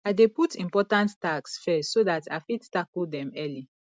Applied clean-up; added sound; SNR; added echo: none; none; none; none.